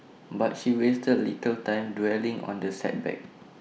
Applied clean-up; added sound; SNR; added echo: none; none; none; none.